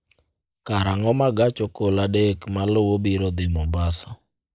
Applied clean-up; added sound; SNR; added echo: neural mask model Resemble Enhance denoiser.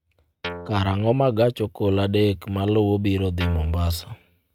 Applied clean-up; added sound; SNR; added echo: neural mask model RNNoise.